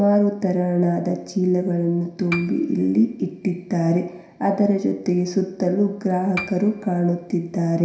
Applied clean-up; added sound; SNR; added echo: none; Piano; 16 dB; reverberation time 0.7 s.